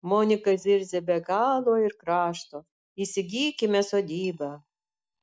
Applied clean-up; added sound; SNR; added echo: neural mask model DeepFilterNet 3.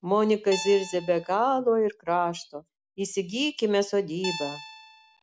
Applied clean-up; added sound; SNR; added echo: none; Guitar; 11 dB; none.